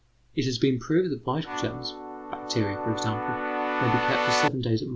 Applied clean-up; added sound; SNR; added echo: none; Keyboard (musical); 0 dB; none.